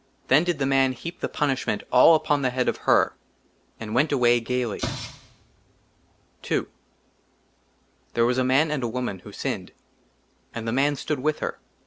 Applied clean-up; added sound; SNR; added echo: none; Explosion; 12 dB; none.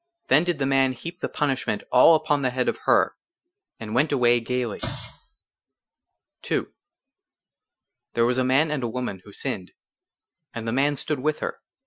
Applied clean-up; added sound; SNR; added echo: classical method Wiener filter.